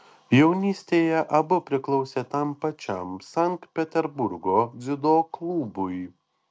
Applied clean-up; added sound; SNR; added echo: none; none; none; none.